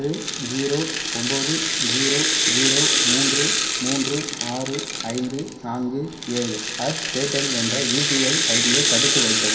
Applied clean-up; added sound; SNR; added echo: none; Rattle (instrument); -4 dB; reverberation time 0.3 s.